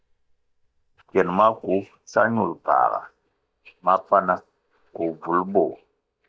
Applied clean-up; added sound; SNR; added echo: neural mask model DeepFilterNet 3.